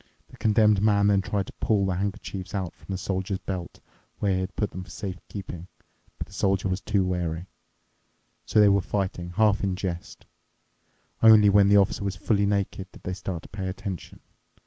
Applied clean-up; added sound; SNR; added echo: none; none; none; none.